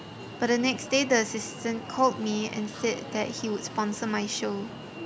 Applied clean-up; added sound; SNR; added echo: none; Alarm; 12 dB; none.